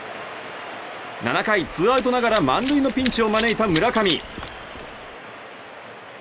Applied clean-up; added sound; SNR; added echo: none; Run; 8 dB; none.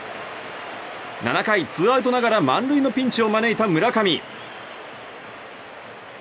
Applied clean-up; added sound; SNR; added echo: none; none; none; none.